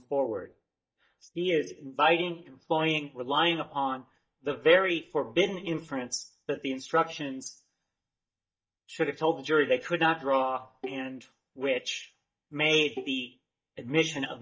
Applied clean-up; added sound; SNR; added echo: neural mask model DeepFilterNet 3.